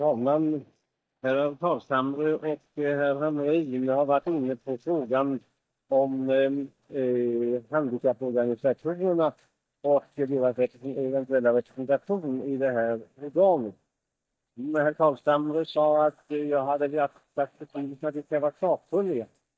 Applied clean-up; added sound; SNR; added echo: neural mask model DeepFilterNet 3.